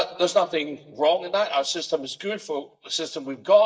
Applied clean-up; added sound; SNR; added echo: neural mask model DeepFilterNet 3.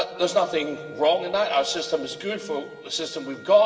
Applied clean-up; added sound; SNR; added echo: none; Wind instrument, woodwind instrument; 17 dB; reverberation time 2.1 s.